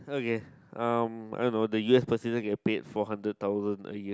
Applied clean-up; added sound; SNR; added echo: none; none; none; none.